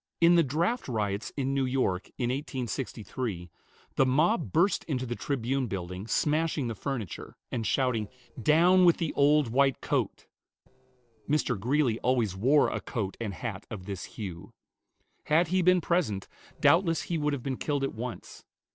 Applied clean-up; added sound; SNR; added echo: neural separator model SepFormer DNS4.